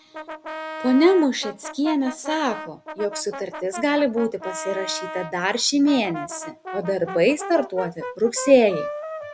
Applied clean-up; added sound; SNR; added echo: none; Brass instrument; 12 dB; none.